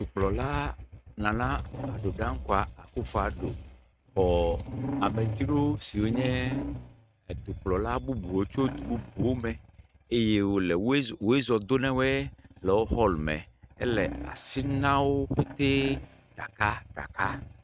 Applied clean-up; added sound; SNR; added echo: neural mask model RNNoise.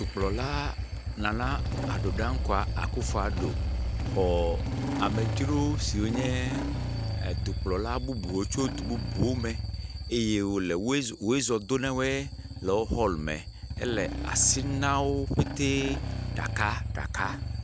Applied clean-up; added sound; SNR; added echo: none; Engine starting / Motorcycle; 1 dB; none.